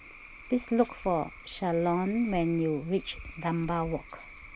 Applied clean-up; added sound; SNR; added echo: none; Cricket / Frog; 15 dB; none.